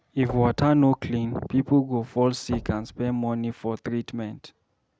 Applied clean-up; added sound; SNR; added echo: none; Knock / Wood / Percussion; 19 dB; none.